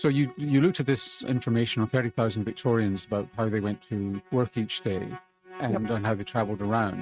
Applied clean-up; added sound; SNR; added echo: neural mask model RNNoise.